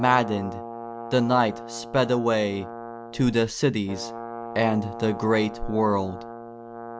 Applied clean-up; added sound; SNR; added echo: none; Brass instrument; 12 dB; none.